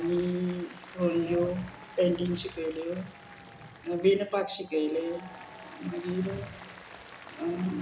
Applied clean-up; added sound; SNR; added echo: none; Applause; 17 dB; none.